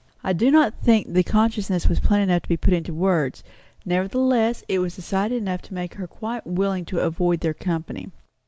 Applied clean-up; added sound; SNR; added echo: none; none; none; none.